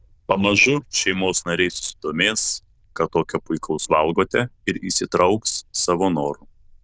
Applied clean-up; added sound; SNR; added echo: neural diffusion model UNIVERSE++.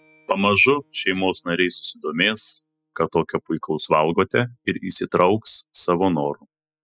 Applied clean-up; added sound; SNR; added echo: classical method spectral subtraction.